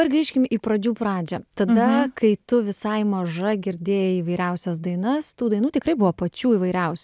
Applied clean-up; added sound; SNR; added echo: none; none; none; none.